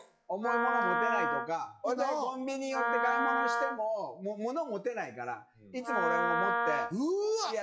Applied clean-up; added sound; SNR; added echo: classical method log-MMSE.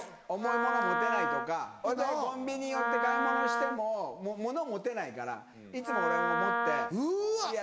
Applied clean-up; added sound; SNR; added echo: none; Wind instrument, woodwind instrument; -1 dB; none.